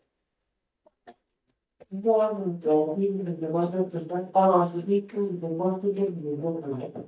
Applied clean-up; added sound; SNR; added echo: neural mask model DeepFilterNet 3.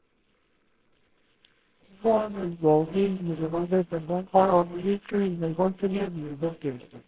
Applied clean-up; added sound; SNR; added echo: neural separator model SepFormer WHAMR!.